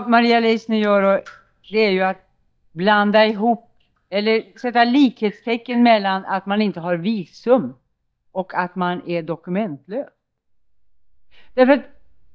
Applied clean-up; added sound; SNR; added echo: neural mask model DeepFilterNet 3.